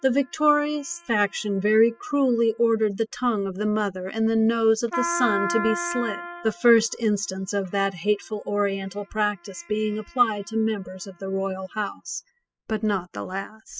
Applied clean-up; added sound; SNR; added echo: classical method spectral subtraction.